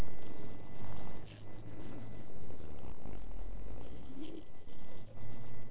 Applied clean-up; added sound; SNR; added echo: neural separator model SepFormer DNS4.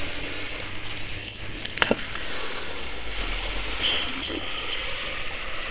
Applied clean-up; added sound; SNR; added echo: neural separator model SepFormer WHAMR!.